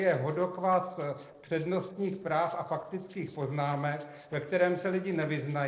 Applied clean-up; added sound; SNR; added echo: neural separator model SepFormer DNS4.